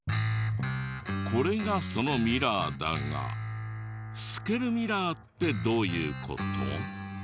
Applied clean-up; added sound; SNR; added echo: none; none; none; none.